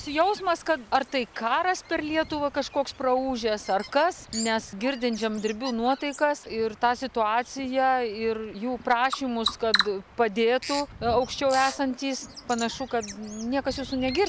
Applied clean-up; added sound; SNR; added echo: none; Bird vocalization, bird call, bird song; 12 dB; none.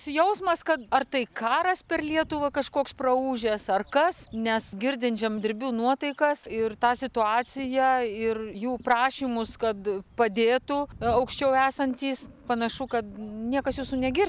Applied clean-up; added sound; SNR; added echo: none; none; none; none.